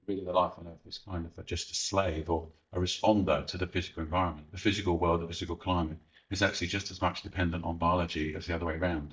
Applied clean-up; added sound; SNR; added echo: neural mask model DeepFilterNet 3.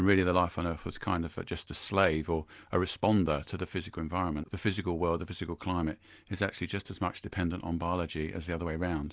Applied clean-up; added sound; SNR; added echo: none; none; none; none.